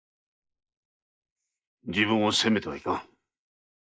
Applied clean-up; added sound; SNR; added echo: neural mask model Resemble Enhance denoiser.